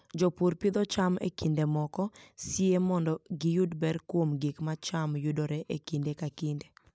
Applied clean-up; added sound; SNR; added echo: none; none; none; none.